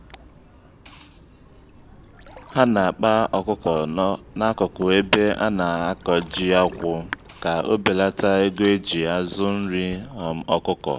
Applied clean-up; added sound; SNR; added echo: none; Ocean + Liquid; 19 dB; none.